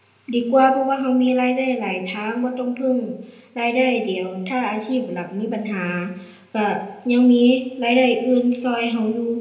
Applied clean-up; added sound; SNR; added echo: none; none; none; reverberation time 0.7 s.